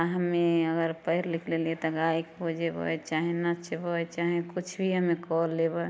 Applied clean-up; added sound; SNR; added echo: none; none; none; none.